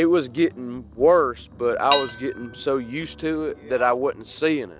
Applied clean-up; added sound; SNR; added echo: none; Dishes, pots, and pans; 12 dB; none.